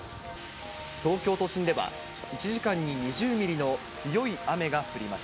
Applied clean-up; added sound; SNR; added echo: none; none; none; none.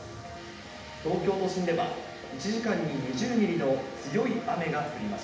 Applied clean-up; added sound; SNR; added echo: none; none; none; reverberation time 0.8 s.